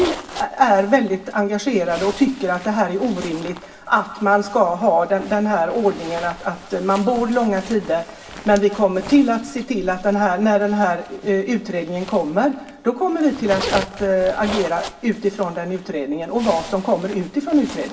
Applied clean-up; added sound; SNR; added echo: none; Zipper (clothing); 16 dB; reverberation time 0.2 s.